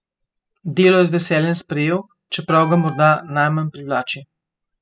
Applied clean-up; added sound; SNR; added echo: classical method spectral subtraction.